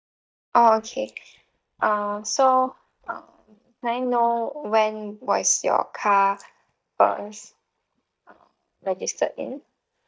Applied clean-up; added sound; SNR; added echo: neural mask model DeepFilterNet 3.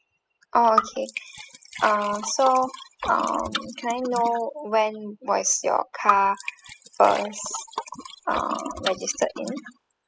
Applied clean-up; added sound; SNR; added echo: classical method spectral subtraction.